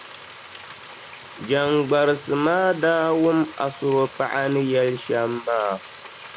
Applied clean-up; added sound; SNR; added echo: none; Frying (food); 17 dB; none.